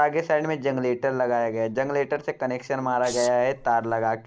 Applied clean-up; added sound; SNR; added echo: neural mask model Resemble Enhance denoiser.